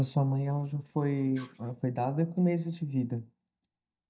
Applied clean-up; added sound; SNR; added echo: neural mask model DeepFilterNet 3.